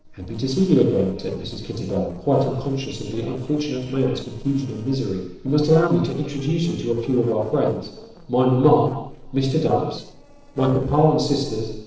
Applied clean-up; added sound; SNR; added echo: neural separator model SepFormer DNS4.